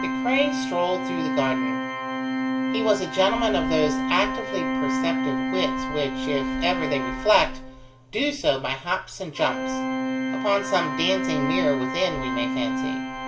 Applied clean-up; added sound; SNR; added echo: none; Organ; 1 dB; reverberation time 0.3 s.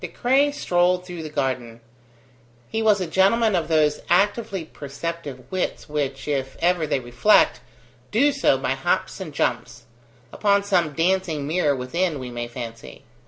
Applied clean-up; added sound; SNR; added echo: none; none; none; none.